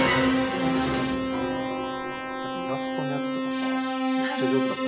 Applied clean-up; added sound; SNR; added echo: none; Keyboard (musical); -5 dB; reverberation time 2.8 s.